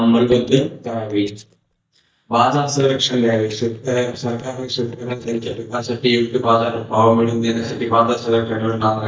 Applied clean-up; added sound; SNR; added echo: neural mask model DeepFilterNet 3.